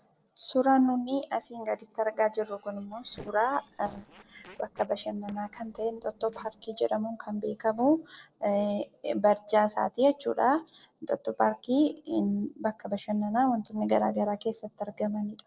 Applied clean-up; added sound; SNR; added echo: neural separator model SepFormer DNS4.